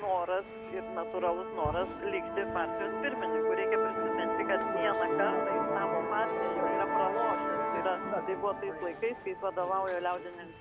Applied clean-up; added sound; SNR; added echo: none; Musical instrument; -2 dB; none.